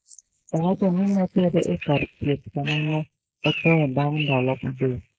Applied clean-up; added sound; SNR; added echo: neural mask model Resemble Enhance denoiser.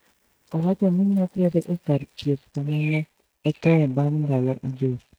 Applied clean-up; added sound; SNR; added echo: neural mask model DeepFilterNet 3.